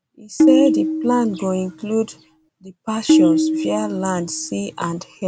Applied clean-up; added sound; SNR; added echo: none; Tabla; -3 dB; none.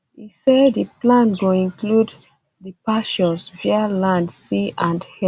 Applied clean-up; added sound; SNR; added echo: none; none; none; none.